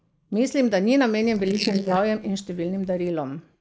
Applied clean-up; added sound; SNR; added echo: neural mask model Resemble Enhance denoiser.